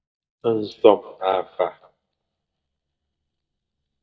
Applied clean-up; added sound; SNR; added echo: neural mask model DeepFilterNet 3.